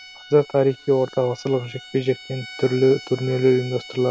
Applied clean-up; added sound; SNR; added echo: none; Bowed string instrument; 19 dB; none.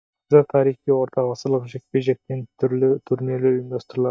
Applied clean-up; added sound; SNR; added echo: neural mask model DeepFilterNet 3.